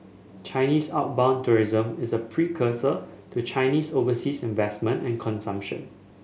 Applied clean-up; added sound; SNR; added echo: none; none; none; none.